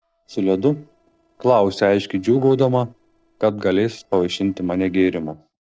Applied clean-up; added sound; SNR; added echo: neural separator model SepFormer DNS4.